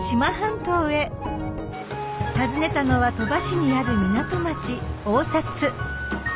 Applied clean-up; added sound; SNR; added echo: none; none; none; none.